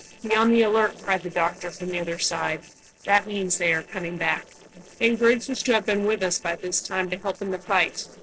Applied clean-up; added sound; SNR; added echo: neural separator model SepFormer DNS4.